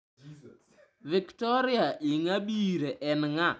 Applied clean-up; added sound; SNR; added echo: none; none; none; none.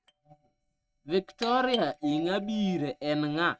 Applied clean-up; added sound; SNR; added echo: neural mask model RNNoise.